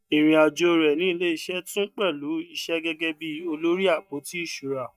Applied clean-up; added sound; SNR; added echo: neural mask model DeepFilterNet 3.